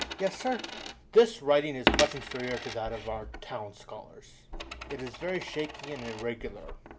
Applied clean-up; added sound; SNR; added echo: none; Coin (dropping); 5 dB; none.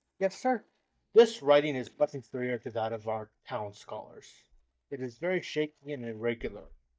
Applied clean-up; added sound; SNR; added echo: neural mask model DeepFilterNet 3.